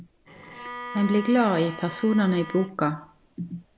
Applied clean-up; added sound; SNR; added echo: none; Bowed string instrument; 14 dB; none.